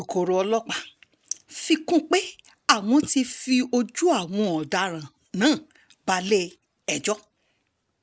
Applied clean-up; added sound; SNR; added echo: none; none; none; none.